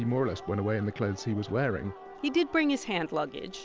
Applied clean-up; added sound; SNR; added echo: none; Wind instrument, woodwind instrument; 19 dB; none.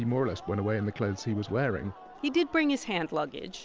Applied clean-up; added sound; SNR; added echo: none; none; none; none.